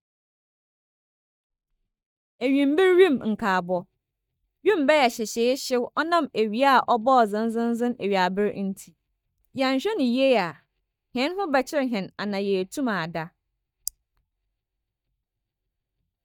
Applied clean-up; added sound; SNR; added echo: neural mask model DeepFilterNet 3.